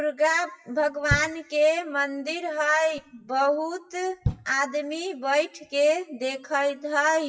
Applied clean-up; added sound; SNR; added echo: classical method WPE with log-MMSE.